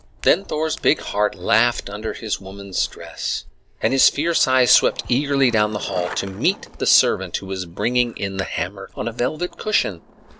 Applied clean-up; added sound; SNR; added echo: none; Skateboard + Hands; 18 dB; none.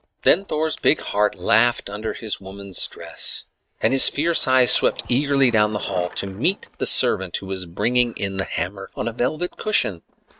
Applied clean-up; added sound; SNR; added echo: neural mask model RNNoise.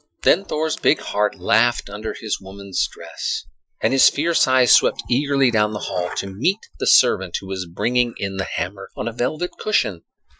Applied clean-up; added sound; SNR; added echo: classical method Wiener filter.